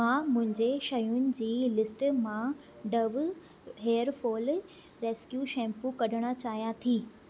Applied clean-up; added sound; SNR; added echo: none; none; none; none.